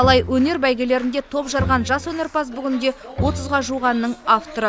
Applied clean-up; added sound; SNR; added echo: none; Bowed string instrument; 10 dB; none.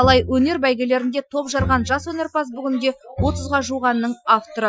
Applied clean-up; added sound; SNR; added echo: classical method Wiener filter.